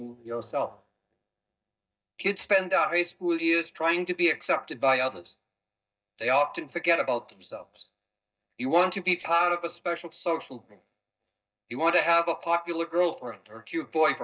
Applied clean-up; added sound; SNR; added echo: neural mask model DeepFilterNet 3.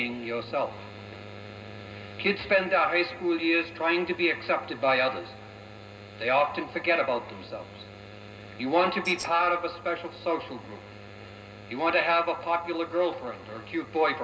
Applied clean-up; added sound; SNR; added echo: none; Tambourine; 12 dB; reverberation time 0.2 s.